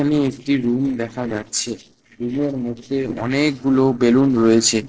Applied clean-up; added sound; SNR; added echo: neural separator model SepFormer DNS4.